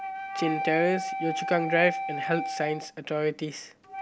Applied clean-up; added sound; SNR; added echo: none; Wind instrument, woodwind instrument; 5 dB; none.